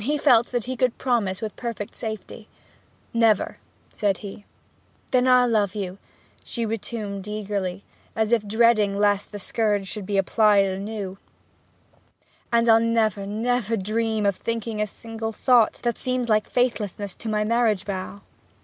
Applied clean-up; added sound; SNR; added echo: none; none; none; none.